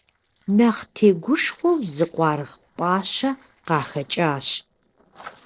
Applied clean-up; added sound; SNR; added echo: neural separator model SepFormer DNS4.